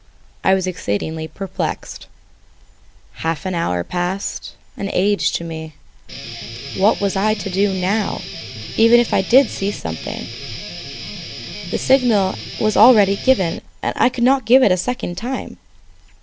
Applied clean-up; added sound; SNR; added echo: none; Guitar; 11 dB; none.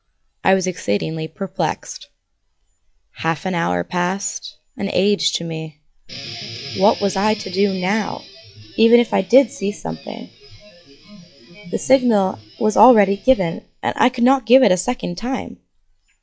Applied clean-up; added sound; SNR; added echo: classical method log-MMSE.